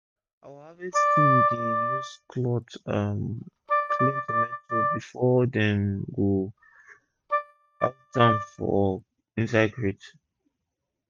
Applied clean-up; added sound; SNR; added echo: neural mask model RNNoise.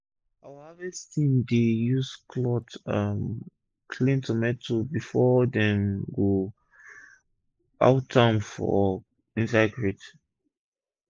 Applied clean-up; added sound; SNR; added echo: neural mask model Resemble Enhance denoiser.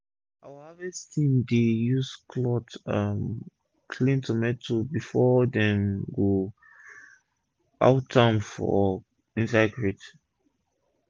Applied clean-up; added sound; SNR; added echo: none; none; none; none.